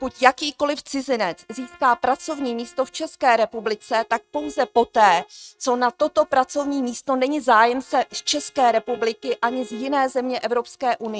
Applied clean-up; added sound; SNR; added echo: neural mask model RNNoise.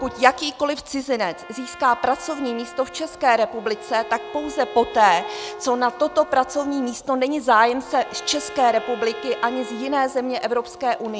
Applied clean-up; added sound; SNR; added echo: none; Trumpet + Bowed string instrument; 16 dB; none.